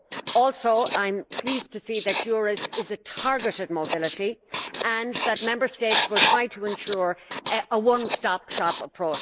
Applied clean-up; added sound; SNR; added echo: neural mask model Resemble Enhance denoiser.